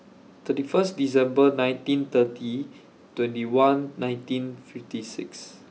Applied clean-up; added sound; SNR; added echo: none; none; none; none.